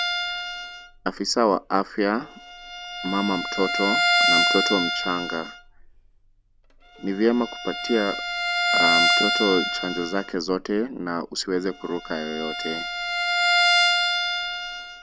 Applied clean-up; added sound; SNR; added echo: none; Bowed string instrument; -2 dB; none.